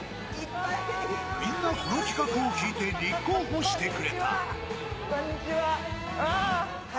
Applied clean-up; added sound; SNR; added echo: none; Cough; 14 dB; none.